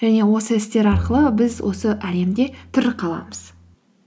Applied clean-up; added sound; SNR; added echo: none; Bowed string instrument; 11 dB; none.